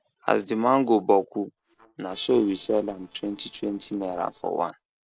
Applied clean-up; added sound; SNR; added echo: neural separator model SepFormer DNS4.